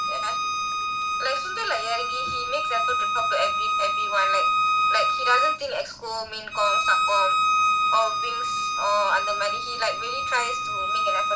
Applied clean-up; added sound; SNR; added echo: none; Bowed string instrument; -4 dB; none.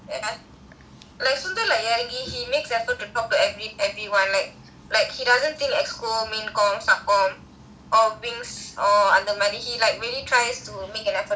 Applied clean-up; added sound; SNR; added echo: none; none; none; none.